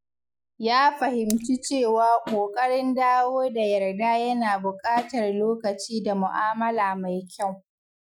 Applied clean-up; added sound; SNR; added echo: classical method Wiener filter.